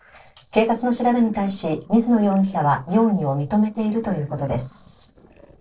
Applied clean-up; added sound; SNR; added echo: neural separator model SepFormer DNS4.